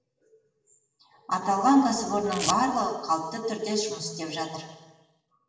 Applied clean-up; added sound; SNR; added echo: none; Domestic sounds, home sounds; 8 dB; reverberation time 1.2 s.